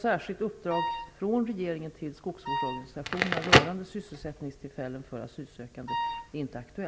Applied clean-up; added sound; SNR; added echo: none; Wind instrument, woodwind instrument + Crackle; -2 dB; none.